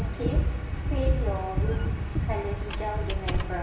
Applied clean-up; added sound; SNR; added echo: none; Squeak; 11 dB; reverberation time 1.0 s.